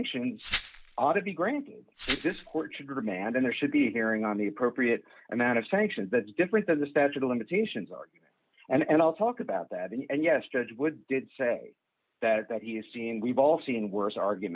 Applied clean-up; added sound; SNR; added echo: none; Glass; 9 dB; none.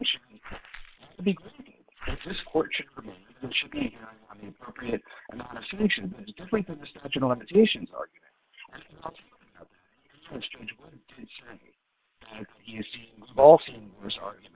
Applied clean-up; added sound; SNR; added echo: neural separator model SepFormer WHAM!.